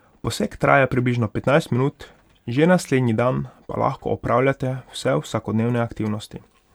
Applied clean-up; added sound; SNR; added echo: none; none; none; none.